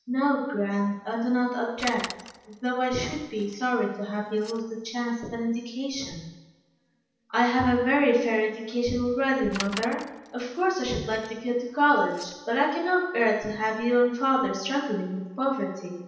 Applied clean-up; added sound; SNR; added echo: none; Bicycle; 16 dB; reverberation time 0.9 s.